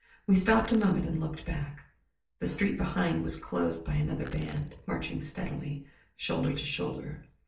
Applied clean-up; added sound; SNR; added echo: neural separator model SepFormer DNS4.